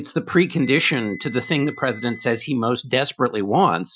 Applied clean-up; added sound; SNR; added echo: classical method Wiener filter.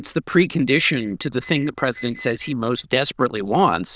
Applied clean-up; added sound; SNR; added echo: neural diffusion model UNIVERSE++.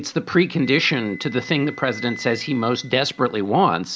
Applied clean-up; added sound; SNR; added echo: none; Wind instrument, woodwind instrument; 17 dB; none.